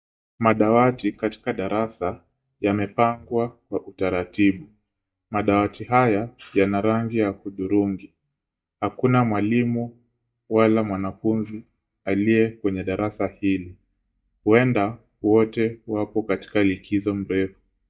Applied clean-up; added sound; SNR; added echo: neural mask model DeepFilterNet 3.